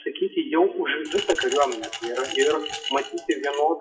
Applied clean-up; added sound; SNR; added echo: classical method WPE with log-MMSE.